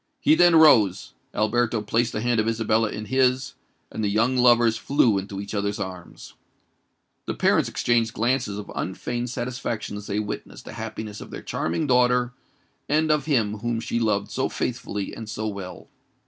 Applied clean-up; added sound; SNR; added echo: none; none; none; none.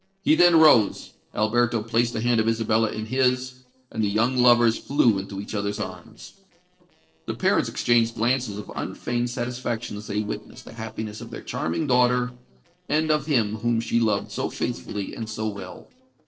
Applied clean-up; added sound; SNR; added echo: neural separator model SepFormer DNS4.